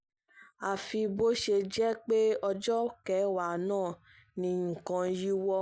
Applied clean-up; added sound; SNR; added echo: none; none; none; none.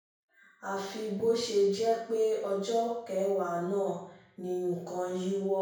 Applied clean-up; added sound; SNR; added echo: none; none; none; reverberation time 0.7 s.